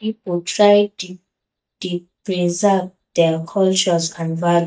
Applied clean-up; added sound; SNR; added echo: neural mask model DeepFilterNet 3.